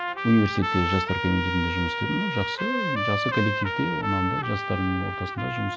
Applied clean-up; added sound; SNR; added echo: none; Trumpet; 2 dB; none.